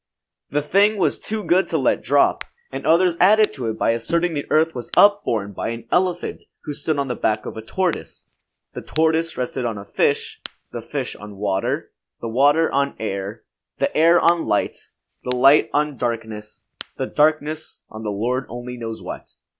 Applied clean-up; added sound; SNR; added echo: none; Crack; 20 dB; none.